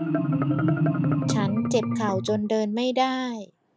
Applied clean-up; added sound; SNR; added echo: none; Marimba, xylophone; -1 dB; none.